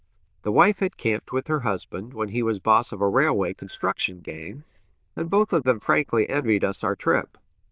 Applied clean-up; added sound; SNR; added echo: neural diffusion model UNIVERSE++.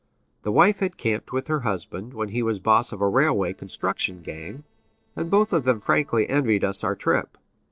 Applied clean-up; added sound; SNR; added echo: neural separator model SepFormer DNS4.